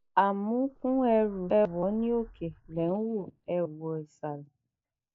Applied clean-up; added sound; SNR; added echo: neural mask model DeepFilterNet 3.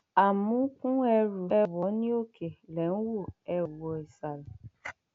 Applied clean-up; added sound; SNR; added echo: none; none; none; none.